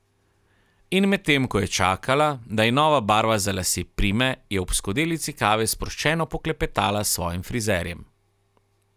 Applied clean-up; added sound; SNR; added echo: none; none; none; none.